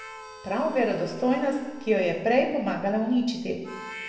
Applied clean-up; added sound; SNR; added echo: none; Harmonica; 18 dB; reverberation time 1.0 s.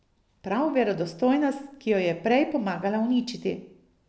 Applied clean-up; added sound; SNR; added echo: none; none; none; none.